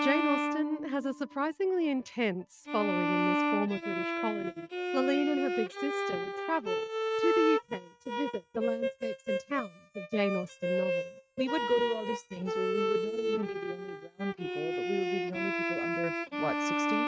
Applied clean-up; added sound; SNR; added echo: neural mask model RNNoise.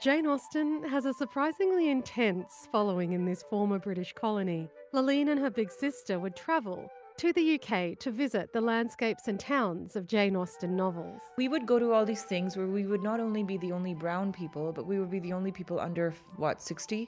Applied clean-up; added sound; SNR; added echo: none; none; none; none.